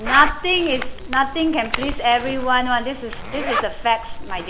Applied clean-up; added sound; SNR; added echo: none; Zipper (clothing); 6 dB; none.